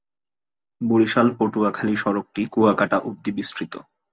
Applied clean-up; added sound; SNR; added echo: none; none; none; none.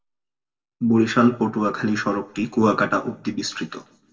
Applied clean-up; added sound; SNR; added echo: none; none; none; reverberation time 0.6 s.